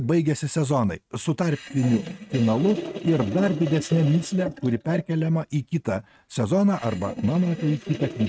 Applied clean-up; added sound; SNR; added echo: neural mask model RNNoise.